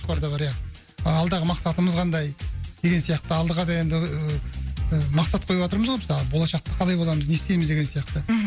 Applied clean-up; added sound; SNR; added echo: none; none; none; none.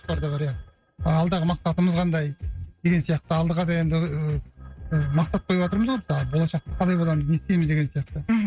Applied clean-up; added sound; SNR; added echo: neural mask model RNNoise.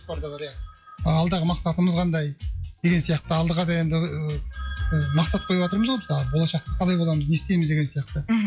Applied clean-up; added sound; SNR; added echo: classical method log-MMSE.